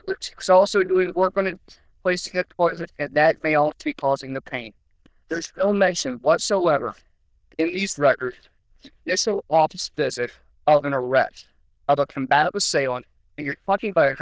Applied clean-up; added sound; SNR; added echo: neural diffusion model UNIVERSE++.